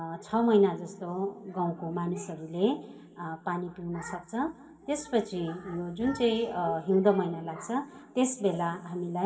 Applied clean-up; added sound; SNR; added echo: none; none; none; reverberation time 2.3 s.